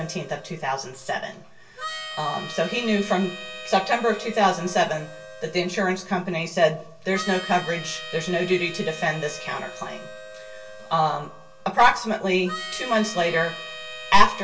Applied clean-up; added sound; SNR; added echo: none; Harmonica; 14 dB; reverberation time 0.2 s.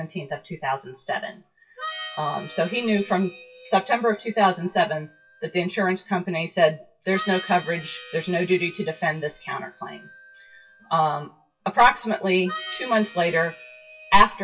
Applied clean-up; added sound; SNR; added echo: classical method WPE with log-MMSE.